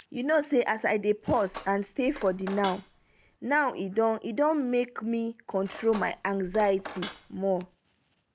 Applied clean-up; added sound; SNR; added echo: none; Cutlery, silverware; 14 dB; none.